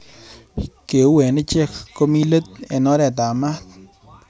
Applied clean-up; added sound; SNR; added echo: none; none; none; none.